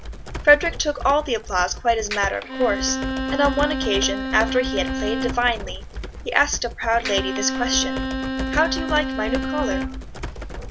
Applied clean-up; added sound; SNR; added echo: none; Computer keyboard + Bowed string instrument; 4 dB; none.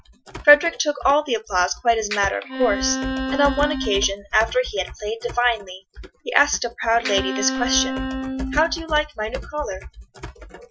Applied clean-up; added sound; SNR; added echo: classical method Wiener filter.